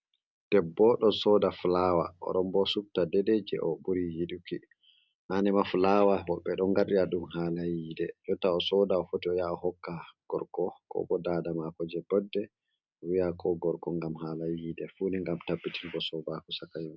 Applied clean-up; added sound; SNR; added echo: none; none; none; none.